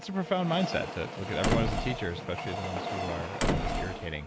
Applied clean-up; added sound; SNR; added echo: none; Train + Slam; 0 dB; none.